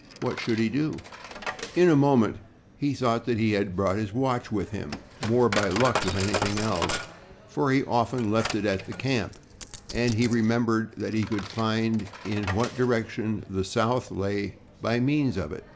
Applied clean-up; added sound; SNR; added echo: none; Coin (dropping); 11 dB; none.